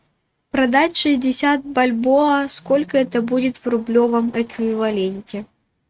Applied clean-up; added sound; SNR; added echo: neural mask model RNNoise.